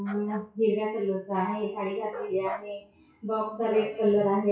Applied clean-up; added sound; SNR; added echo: classical method WPE with log-MMSE.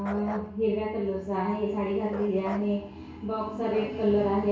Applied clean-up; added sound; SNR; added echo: none; Bark; 16 dB; reverberation time 0.6 s.